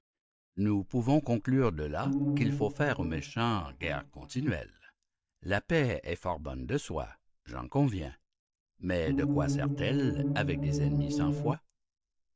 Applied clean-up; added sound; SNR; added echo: neural mask model DeepFilterNet 3.